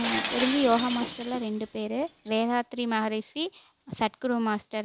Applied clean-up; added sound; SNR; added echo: none; Shatter; 5 dB; none.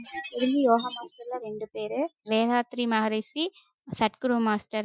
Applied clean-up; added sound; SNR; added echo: classical method Wiener filter.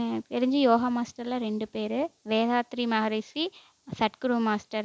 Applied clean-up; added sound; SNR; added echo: none; none; none; none.